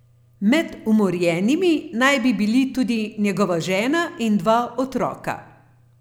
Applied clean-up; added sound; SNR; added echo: none; none; none; none.